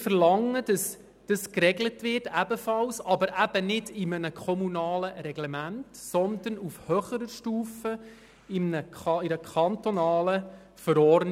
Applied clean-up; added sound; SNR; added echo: none; none; none; none.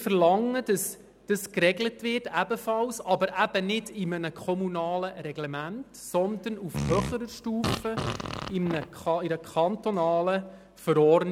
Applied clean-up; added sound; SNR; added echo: none; Fart; 5 dB; none.